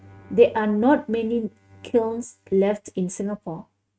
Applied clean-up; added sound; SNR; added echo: neural mask model RNNoise.